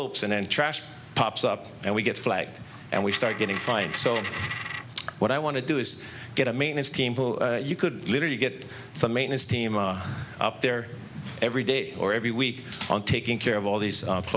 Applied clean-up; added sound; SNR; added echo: none; Coin (dropping); 8 dB; none.